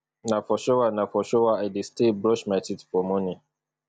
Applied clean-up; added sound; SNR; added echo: none; none; none; none.